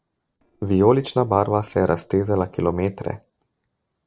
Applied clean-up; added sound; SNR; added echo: neural separator model SepFormer DNS4.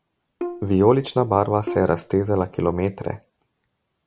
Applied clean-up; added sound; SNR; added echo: none; Bowed string instrument; 13 dB; none.